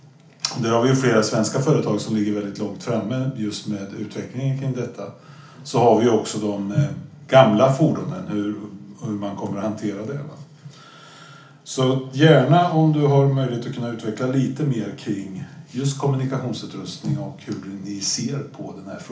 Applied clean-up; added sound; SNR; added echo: none; none; none; reverberation time 0.4 s.